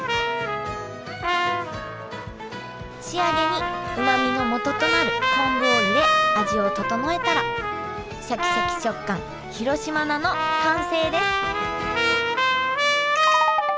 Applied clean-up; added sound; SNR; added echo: none; Trumpet; -3 dB; none.